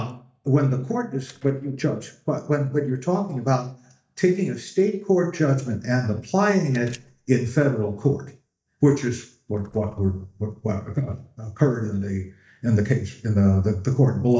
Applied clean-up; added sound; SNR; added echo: neural mask model DeepFilterNet 3.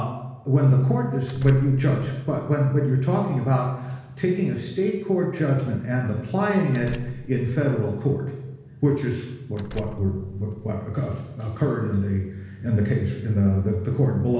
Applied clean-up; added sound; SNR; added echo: none; Door; 18 dB; reverberation time 1.1 s.